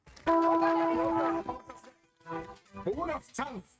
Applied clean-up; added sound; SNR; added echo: neural mask model RNNoise.